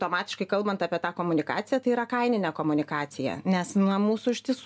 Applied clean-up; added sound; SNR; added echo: none; none; none; none.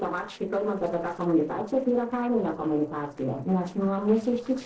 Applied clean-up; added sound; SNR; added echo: neural separator model SepFormer DNS4.